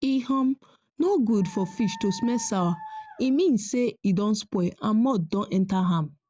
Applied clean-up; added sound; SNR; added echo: none; Dog; 17 dB; none.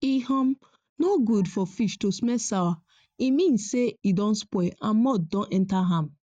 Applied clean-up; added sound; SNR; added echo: neural mask model DeepFilterNet 3.